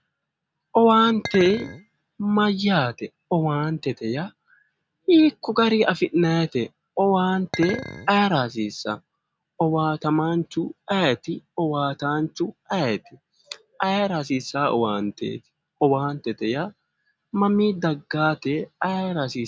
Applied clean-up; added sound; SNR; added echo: none; Chink, clink; 11 dB; none.